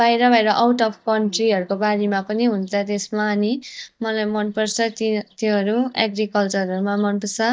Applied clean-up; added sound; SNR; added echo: neural mask model DeepFilterNet 3.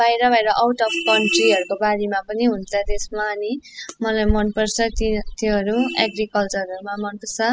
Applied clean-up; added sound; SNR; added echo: classical method spectral subtraction.